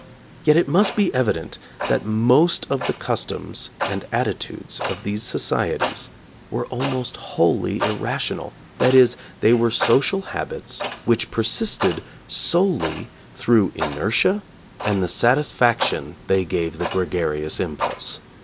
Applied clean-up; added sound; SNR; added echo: none; Clock; 11 dB; none.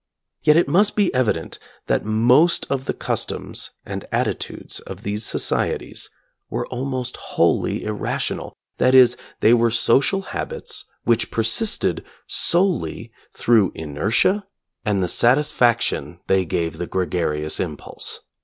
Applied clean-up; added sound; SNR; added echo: none; none; none; none.